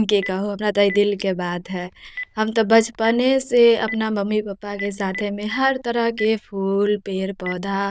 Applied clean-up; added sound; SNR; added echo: neural diffusion model UNIVERSE++.